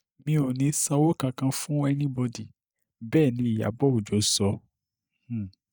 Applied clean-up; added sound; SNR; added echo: neural mask model DeepFilterNet 3.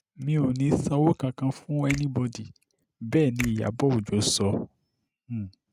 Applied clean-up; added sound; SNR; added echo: neural mask model RNNoise.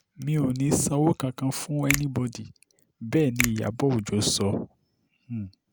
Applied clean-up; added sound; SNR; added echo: none; Finger snapping; 8 dB; none.